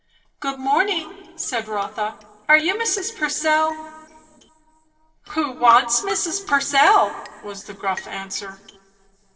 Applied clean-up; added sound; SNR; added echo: neural separator model SepFormer DNS4.